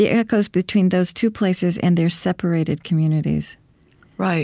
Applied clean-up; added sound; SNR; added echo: none; none; none; none.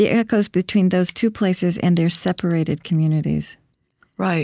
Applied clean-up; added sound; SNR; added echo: neural mask model DeepFilterNet 3.